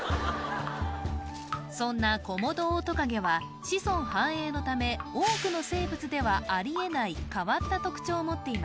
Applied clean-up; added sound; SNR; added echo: none; Drip; 16 dB; none.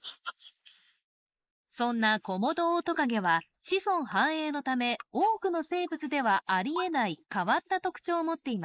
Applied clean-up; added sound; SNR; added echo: neural mask model Resemble Enhance denoiser.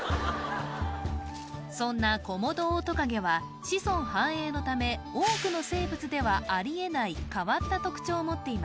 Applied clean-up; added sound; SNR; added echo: none; none; none; none.